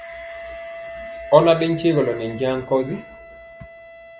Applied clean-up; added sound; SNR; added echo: none; Wind instrument, woodwind instrument; 15 dB; none.